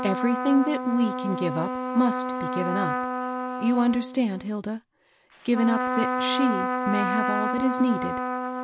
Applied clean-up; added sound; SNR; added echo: none; Trumpet; 2 dB; none.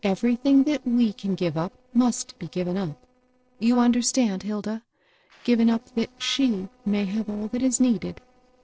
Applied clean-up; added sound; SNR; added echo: neural separator model SepFormer DNS4.